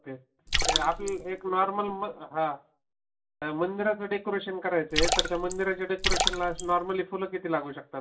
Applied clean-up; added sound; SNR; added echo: none; Splash, splatter; -1 dB; reverberation time 0.2 s.